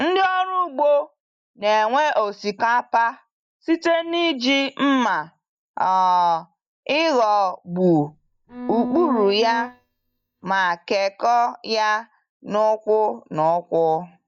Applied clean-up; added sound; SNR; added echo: neural mask model DeepFilterNet 3.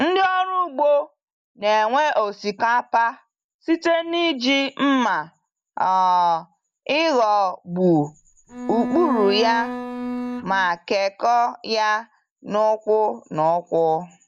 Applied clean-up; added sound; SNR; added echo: none; Bowed string instrument; 7 dB; none.